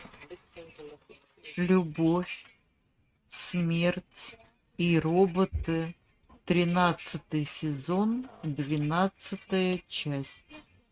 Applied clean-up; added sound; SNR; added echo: neural mask model RNNoise.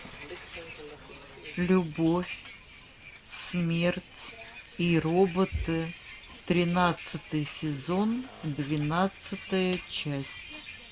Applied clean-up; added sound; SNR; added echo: none; Bus; 15 dB; none.